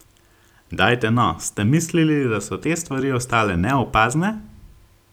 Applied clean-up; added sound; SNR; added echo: none; none; none; none.